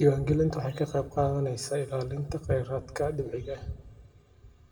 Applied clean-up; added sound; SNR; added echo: none; none; none; reverberation time 1.0 s.